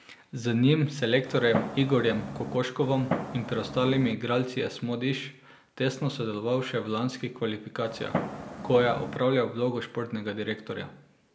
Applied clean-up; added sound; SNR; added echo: none; Fireworks; 7 dB; none.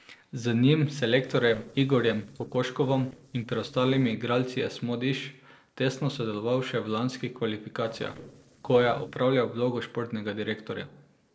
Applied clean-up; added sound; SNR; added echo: neural separator model SepFormer DNS4.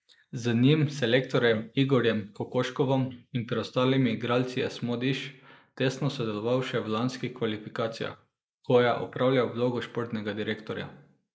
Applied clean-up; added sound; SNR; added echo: neural mask model Resemble Enhance denoiser.